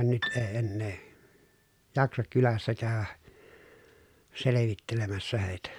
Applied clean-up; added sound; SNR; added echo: none; Piano; 11 dB; none.